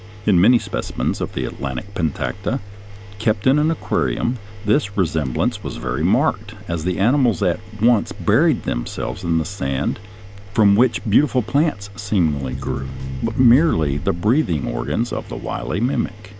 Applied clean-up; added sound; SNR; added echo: none; Crackle + Engine; 12 dB; none.